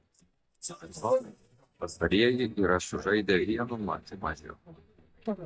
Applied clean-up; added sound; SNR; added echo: neural mask model DeepFilterNet 3.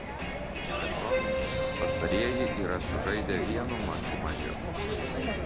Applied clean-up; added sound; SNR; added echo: none; Crowd + Keyboard (musical); -5 dB; none.